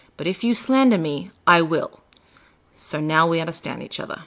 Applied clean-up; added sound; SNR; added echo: none; none; none; none.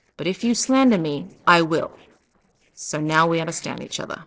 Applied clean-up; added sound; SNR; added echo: neural separator model SepFormer DNS4.